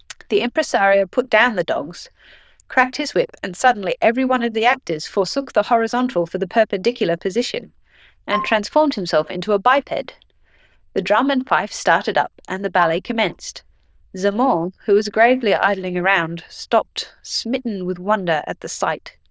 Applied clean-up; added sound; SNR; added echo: neural diffusion model UNIVERSE++.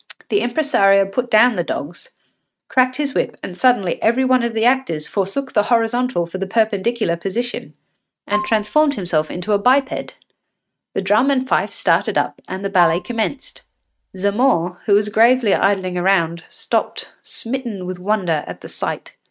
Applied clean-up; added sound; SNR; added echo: neural mask model RNNoise.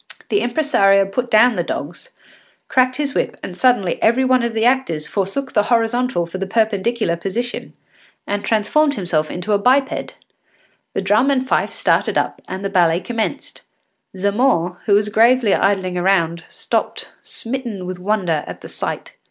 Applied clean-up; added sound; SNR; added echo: none; none; none; none.